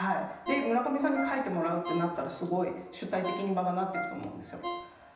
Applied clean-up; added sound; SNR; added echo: none; Ringtone; 10 dB; reverberation time 0.9 s.